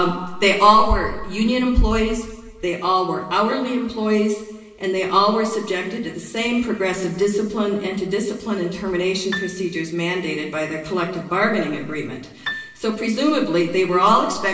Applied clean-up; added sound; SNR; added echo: none; Piano; 15 dB; reverberation time 1.0 s.